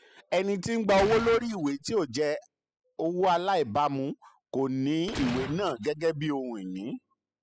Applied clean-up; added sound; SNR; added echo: classical method spectral subtraction.